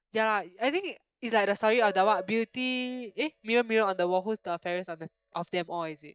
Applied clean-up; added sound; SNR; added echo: neural mask model DeepFilterNet 3.